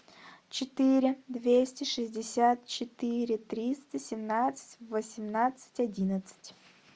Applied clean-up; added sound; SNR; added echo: none; none; none; none.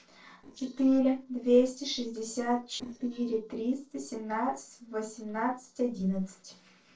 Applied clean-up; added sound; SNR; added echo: neural separator model SepFormer DNS4.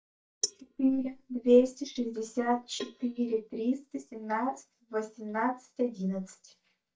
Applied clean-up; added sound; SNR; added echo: neural mask model DeepFilterNet 3.